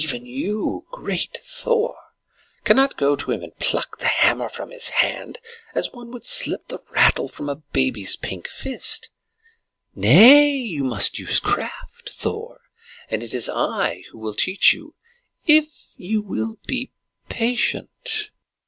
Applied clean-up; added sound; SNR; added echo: none; none; none; none.